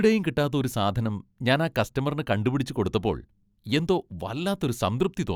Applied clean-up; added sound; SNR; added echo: none; none; none; none.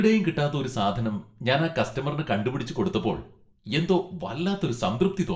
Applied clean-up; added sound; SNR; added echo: none; none; none; reverberation time 0.4 s.